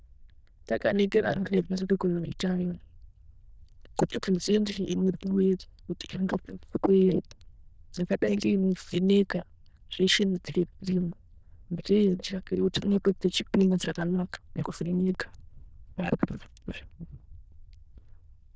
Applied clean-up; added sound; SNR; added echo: neural diffusion model UNIVERSE++.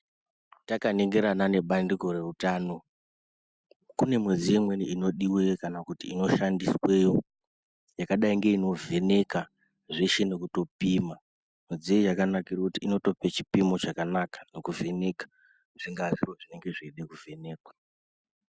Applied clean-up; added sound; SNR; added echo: none; none; none; none.